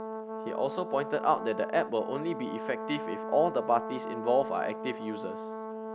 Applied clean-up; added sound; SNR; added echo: none; Brass instrument; 6 dB; none.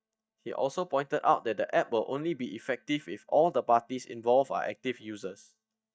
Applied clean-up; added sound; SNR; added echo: neural mask model DeepFilterNet 3.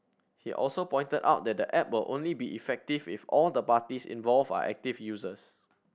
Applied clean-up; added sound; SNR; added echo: none; none; none; none.